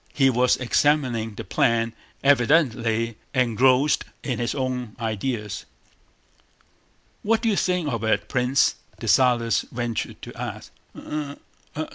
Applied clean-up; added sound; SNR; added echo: none; none; none; none.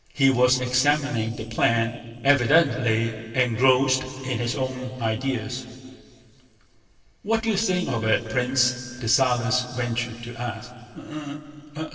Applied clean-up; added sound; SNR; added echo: neural separator model SepFormer DNS4.